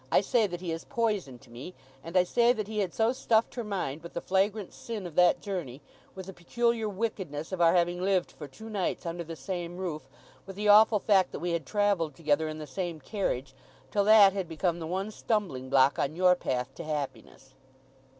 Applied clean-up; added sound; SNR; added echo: none; none; none; none.